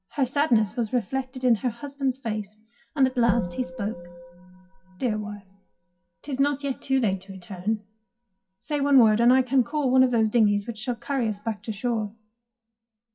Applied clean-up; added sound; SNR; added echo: classical method WPE with log-MMSE.